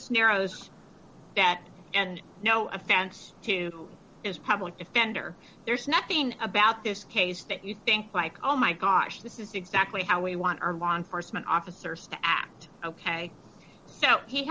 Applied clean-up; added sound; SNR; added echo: none; none; none; none.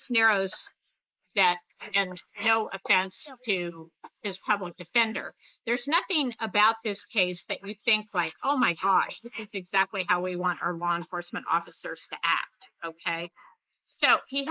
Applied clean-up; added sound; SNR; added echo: neural mask model Resemble Enhance denoiser.